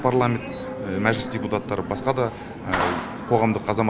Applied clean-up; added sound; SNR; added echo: none; Screech; 12 dB; none.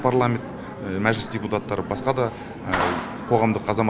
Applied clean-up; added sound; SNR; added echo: none; none; none; none.